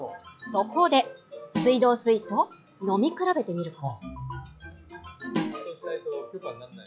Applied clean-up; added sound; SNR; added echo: classical method log-MMSE.